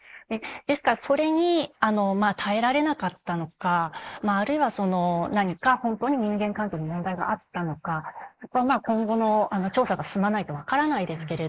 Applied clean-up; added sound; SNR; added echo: neural mask model Resemble Enhance denoiser.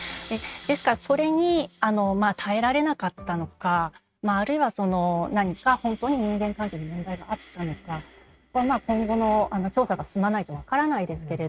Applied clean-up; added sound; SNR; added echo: neural mask model RNNoise.